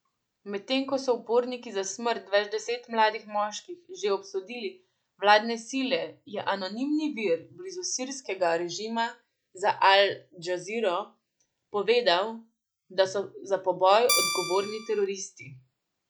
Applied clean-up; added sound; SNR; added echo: none; Guitar; 1 dB; none.